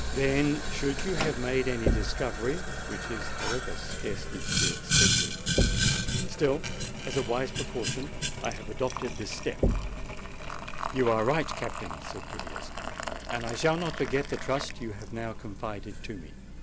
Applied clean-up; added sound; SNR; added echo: none; Knock + Boiling; -1 dB; none.